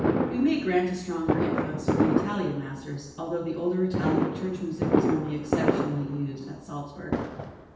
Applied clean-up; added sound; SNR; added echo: none; Fireworks; -2 dB; reverberation time 0.9 s.